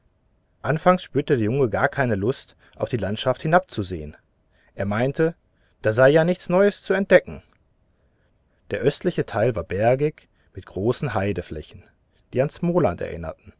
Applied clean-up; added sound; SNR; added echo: none; none; none; none.